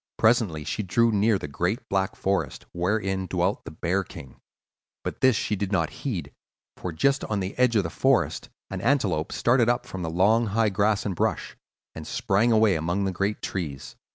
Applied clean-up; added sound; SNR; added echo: none; none; none; none.